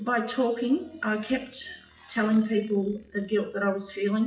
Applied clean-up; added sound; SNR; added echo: classical method WPE with log-MMSE.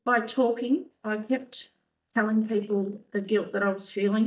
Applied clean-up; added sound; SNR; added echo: neural mask model DeepFilterNet 3.